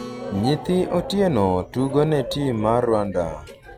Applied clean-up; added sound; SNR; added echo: none; Acoustic guitar; 20 dB; none.